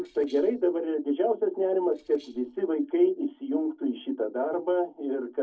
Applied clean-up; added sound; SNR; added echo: neural separator model SepFormer DNS4.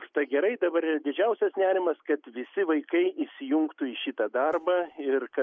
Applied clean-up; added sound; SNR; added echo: none; none; none; none.